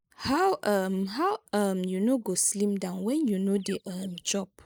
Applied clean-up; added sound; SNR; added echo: neural mask model Resemble Enhance denoiser.